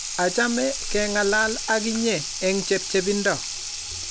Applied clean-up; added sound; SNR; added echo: none; Sink (filling or washing) / Water tap, faucet; 6 dB; none.